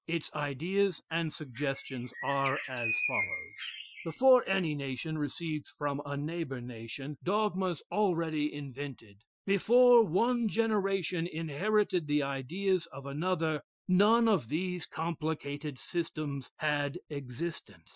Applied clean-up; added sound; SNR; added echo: classical method Wiener filter.